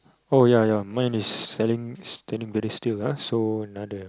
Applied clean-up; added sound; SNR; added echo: none; none; none; none.